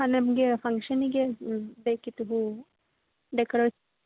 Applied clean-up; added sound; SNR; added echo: none; none; none; none.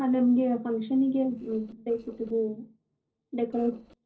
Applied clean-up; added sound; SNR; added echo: neural separator model SepFormer DNS4.